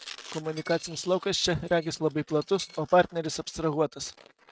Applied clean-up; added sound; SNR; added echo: neural mask model RNNoise.